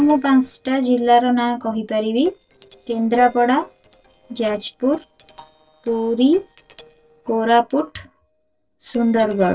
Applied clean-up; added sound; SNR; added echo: neural separator model SepFormer DNS4.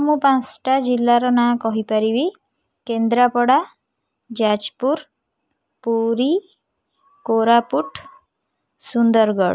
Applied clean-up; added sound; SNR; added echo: none; none; none; none.